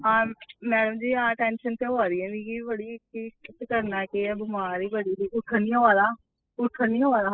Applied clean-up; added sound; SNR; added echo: classical method spectral subtraction.